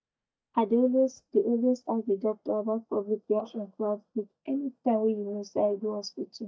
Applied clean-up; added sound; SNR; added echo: neural mask model DeepFilterNet 3.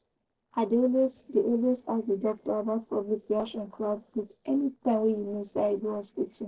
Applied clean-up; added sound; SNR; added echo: neural separator model SepFormer DNS4.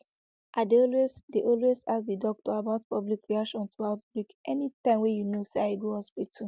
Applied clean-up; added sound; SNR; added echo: none; none; none; none.